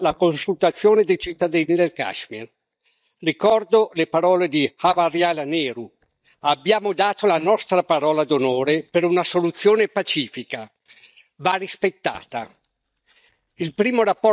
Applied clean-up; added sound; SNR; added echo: neural mask model DeepFilterNet 3.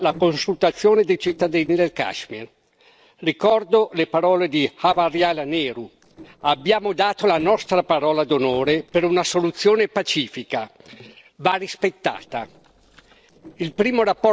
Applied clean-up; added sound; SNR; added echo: neural separator model SepFormer DNS4.